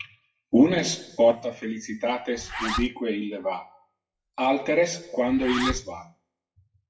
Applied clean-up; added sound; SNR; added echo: classical method WPE with log-MMSE.